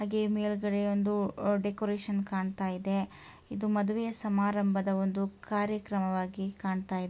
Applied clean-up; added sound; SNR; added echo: none; none; none; none.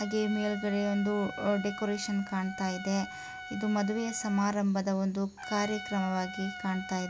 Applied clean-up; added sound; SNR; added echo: none; Trumpet; 12 dB; none.